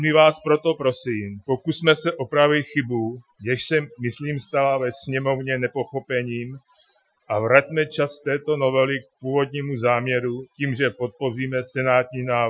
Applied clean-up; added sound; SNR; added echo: classical method Wiener filter.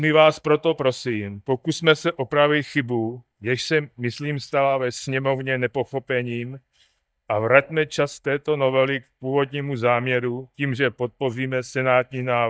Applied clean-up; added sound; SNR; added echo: neural mask model DeepFilterNet 3.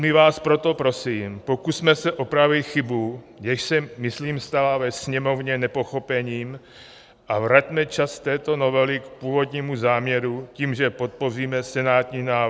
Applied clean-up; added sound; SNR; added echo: none; none; none; none.